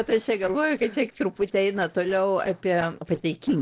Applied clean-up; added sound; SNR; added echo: neural separator model SepFormer DNS4.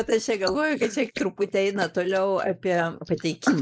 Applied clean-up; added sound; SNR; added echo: neural mask model Resemble Enhance denoiser.